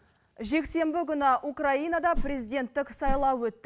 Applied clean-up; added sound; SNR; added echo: none; Whoosh, swoosh, swish; 3 dB; none.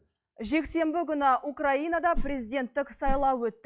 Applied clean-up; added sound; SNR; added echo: classical method log-MMSE.